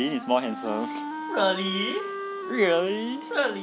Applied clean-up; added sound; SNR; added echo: none; Wind instrument, woodwind instrument; 8 dB; none.